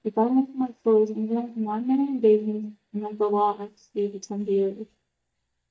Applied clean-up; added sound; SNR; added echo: neural mask model DeepFilterNet 3.